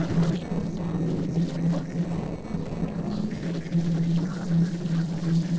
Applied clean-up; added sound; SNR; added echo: neural separator model SepFormer DNS4.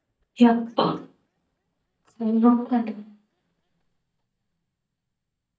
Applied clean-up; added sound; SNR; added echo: neural mask model DeepFilterNet 3.